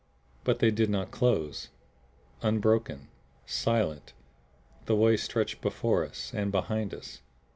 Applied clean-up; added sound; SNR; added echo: none; none; none; none.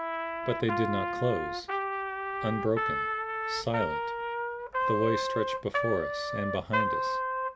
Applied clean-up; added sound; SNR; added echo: none; Trumpet; -1 dB; none.